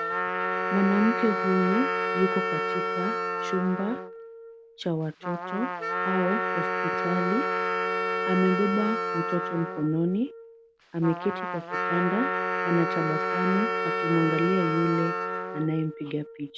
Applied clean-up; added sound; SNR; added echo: none; Trumpet + Wind instrument, woodwind instrument; 1 dB; none.